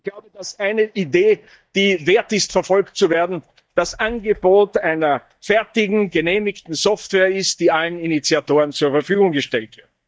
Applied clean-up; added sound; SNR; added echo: neural mask model DeepFilterNet 3.